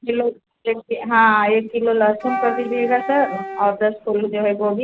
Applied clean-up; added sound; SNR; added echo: none; Wind instrument, woodwind instrument; 10 dB; none.